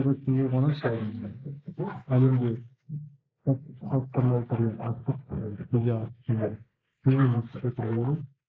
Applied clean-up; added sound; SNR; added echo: neural mask model Resemble Enhance denoiser.